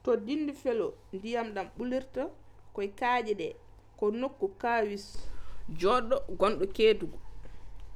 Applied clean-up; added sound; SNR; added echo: none; none; none; none.